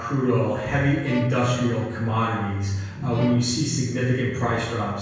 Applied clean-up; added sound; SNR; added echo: none; Bowed string instrument; 16 dB; reverberation time 1.0 s.